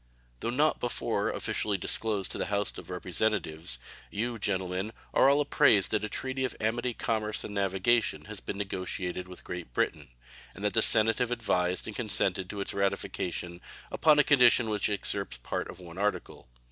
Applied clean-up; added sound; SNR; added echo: none; none; none; none.